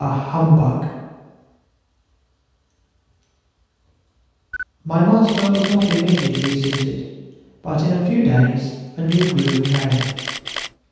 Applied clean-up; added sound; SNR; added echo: none; Camera; 10 dB; reverberation time 1.2 s.